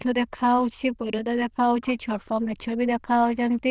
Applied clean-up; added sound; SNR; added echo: neural diffusion model UNIVERSE++.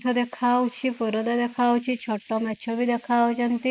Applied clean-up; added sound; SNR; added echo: neural mask model Resemble Enhance denoiser.